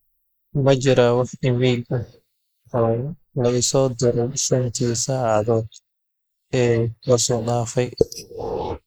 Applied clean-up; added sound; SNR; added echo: neural mask model Resemble Enhance denoiser.